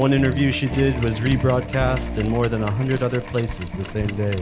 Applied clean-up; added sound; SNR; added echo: none; Mechanisms; 16 dB; none.